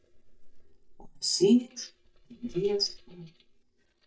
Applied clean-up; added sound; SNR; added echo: neural mask model DeepFilterNet 3.